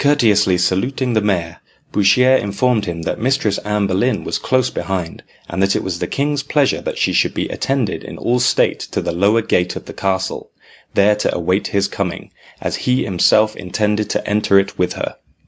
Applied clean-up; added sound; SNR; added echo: none; none; none; none.